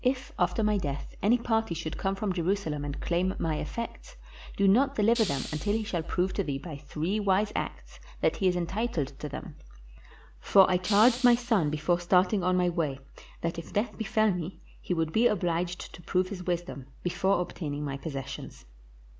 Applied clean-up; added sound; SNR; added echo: none; Hiss; 12 dB; none.